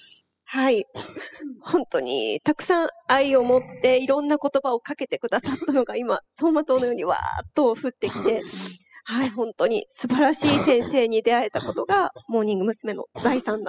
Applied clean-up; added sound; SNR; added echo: classical method spectral subtraction.